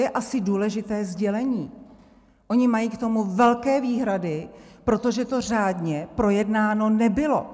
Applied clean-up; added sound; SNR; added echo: none; none; none; none.